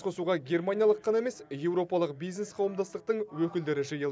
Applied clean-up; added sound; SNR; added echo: none; none; none; none.